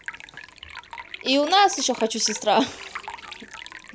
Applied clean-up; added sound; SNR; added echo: none; Liquid; 15 dB; none.